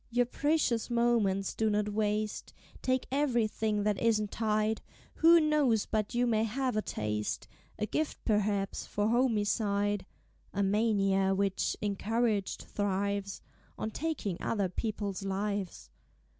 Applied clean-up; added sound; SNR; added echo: none; none; none; none.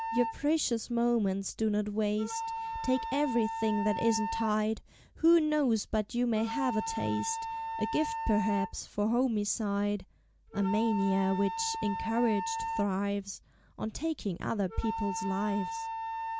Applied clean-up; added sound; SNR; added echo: none; Wind instrument, woodwind instrument; 7 dB; none.